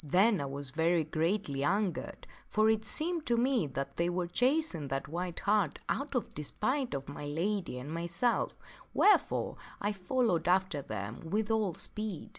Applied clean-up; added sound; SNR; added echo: none; Chime; 3 dB; none.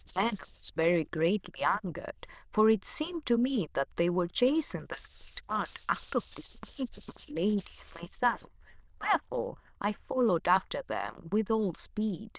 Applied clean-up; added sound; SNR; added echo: neural diffusion model UNIVERSE++.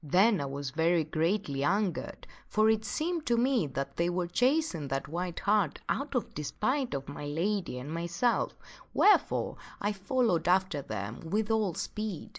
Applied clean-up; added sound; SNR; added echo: neural mask model Resemble Enhance denoiser.